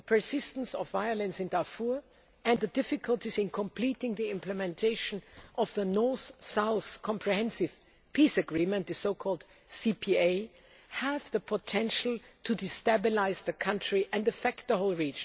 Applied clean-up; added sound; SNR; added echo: none; none; none; none.